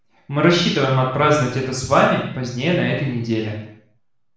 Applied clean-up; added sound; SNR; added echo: none; none; none; reverberation time 0.7 s.